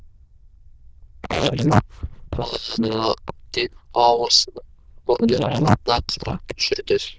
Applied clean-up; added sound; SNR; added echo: neural diffusion model UNIVERSE++.